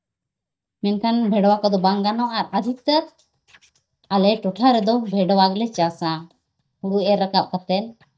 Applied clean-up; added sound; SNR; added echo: neural mask model DeepFilterNet 3.